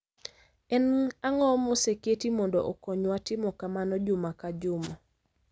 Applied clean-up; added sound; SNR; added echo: none; none; none; none.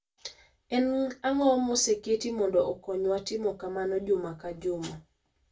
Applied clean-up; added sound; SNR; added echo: none; none; none; reverberation time 0.2 s.